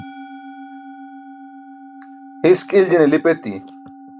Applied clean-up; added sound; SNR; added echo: none; Musical instrument; 18 dB; none.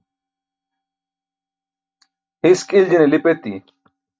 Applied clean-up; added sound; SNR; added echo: neural mask model DeepFilterNet 3.